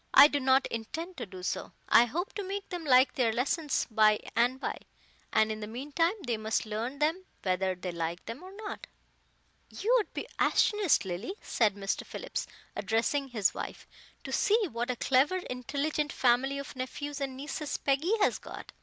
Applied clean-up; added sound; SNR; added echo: none; none; none; none.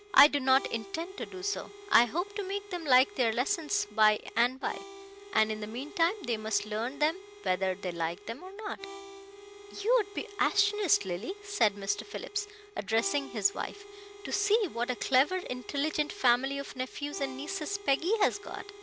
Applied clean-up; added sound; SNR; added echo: none; Harmonica; 17 dB; none.